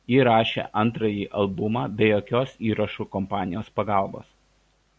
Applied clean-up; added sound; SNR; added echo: none; none; none; none.